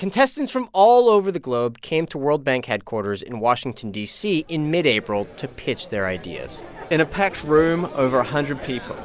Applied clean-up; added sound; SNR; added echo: none; none; none; none.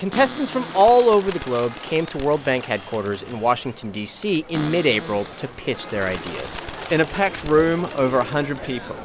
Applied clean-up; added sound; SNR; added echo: none; Bird + Cupboard open or close; 14 dB; none.